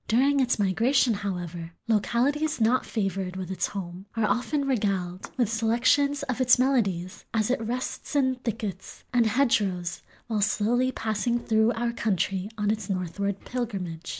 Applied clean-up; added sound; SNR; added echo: neural mask model Resemble Enhance denoiser.